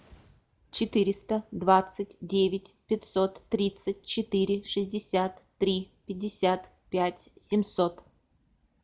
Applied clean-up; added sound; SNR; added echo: none; none; none; none.